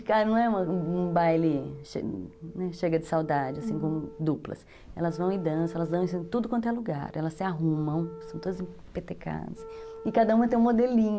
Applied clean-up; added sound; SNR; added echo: none; Wind instrument, woodwind instrument; 18 dB; none.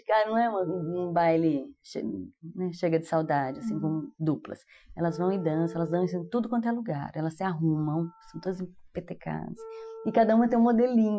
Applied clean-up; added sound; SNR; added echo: classical method Wiener filter.